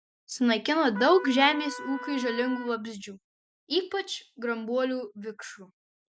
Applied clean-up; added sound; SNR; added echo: none; Trumpet; 11 dB; none.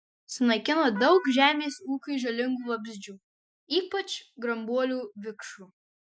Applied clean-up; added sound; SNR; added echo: classical method Wiener filter.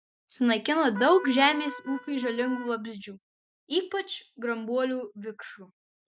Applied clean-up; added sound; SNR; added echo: neural mask model RNNoise.